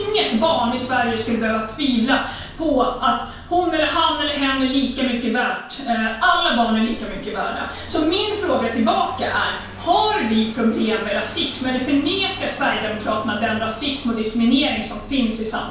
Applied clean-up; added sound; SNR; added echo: none; Vehicle; 16 dB; reverberation time 0.5 s.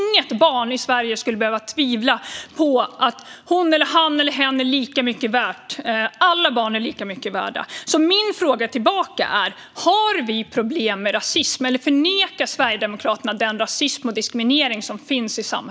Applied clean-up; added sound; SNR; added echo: none; none; none; none.